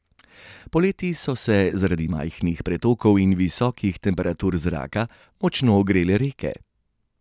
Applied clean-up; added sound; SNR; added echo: none; none; none; none.